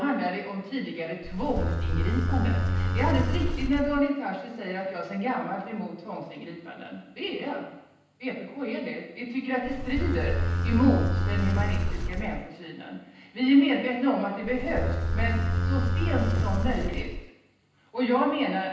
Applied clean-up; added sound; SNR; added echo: none; Livestock, farm animals, working animals; -3 dB; reverberation time 0.9 s.